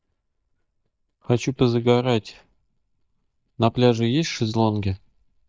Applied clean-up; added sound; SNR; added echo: neural mask model DeepFilterNet 3.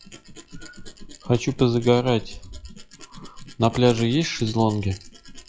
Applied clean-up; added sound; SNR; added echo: classical method log-MMSE.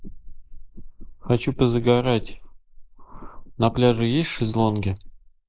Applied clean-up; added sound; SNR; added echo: neural mask model Resemble Enhance denoiser.